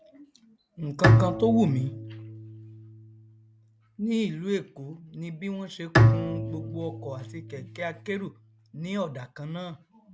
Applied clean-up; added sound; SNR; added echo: none; Bowed string instrument; -4 dB; none.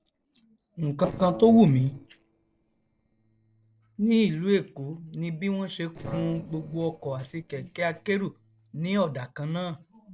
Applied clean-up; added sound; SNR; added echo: neural separator model SepFormer DNS4.